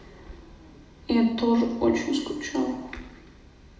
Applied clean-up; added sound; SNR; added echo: none; none; none; reverberation time 1.0 s.